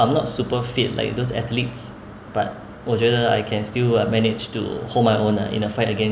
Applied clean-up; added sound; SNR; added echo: none; none; none; none.